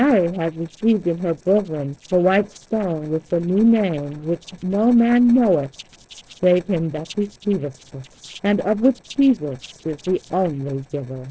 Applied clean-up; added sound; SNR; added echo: neural separator model SepFormer DNS4.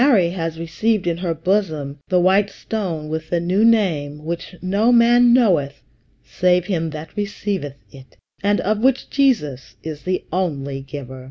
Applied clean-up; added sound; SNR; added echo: none; none; none; none.